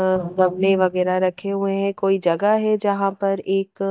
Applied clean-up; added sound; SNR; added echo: neural mask model DeepFilterNet 3.